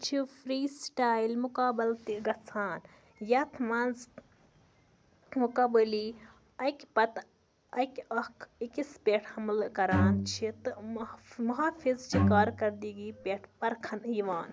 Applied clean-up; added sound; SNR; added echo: none; Bowed string instrument; 1 dB; none.